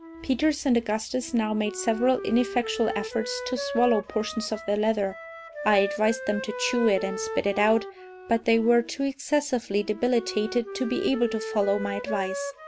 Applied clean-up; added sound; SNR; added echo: none; Wind instrument, woodwind instrument; 10 dB; none.